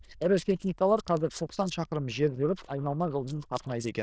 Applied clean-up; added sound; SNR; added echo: neural diffusion model UNIVERSE++.